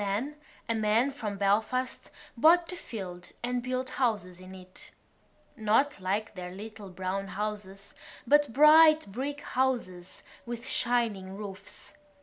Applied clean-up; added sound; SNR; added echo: none; none; none; none.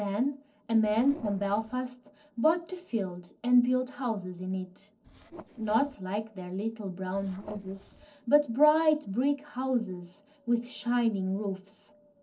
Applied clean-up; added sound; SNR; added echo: neural separator model SepFormer DNS4.